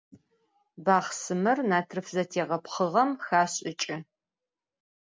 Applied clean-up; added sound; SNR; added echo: none; none; none; none.